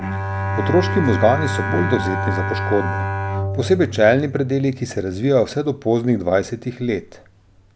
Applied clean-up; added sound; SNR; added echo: none; Bowed string instrument; 5 dB; none.